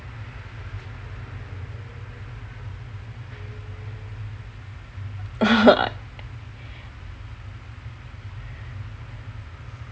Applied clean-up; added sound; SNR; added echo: none; none; none; none.